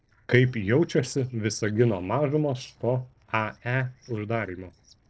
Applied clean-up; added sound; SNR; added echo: neural separator model SepFormer DNS4.